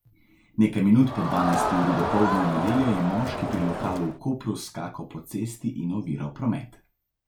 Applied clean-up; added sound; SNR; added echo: none; Crowd; 2 dB; none.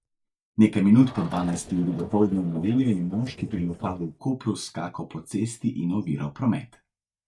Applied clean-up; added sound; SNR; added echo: neural mask model DeepFilterNet 3.